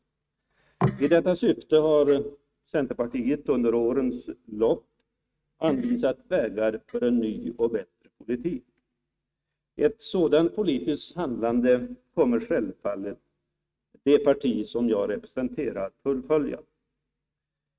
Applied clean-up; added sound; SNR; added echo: neural mask model RNNoise.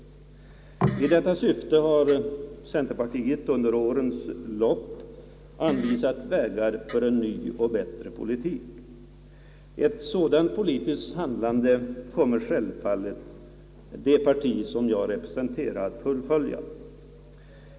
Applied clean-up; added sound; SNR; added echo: none; Fart; 16 dB; none.